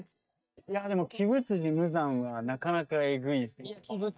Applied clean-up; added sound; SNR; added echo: neural mask model DeepFilterNet 3.